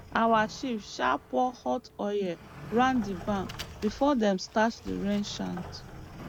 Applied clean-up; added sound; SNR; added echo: none; Sliding door; 15 dB; none.